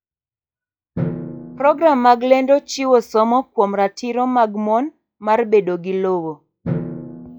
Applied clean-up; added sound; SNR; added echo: classical method log-MMSE.